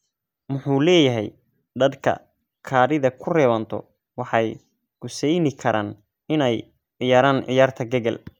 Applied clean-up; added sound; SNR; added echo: none; none; none; none.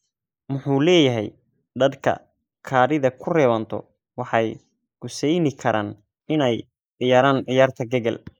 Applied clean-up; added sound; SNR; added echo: neural mask model Resemble Enhance denoiser.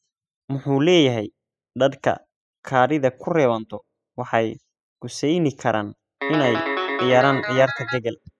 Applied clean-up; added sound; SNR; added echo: classical method spectral subtraction.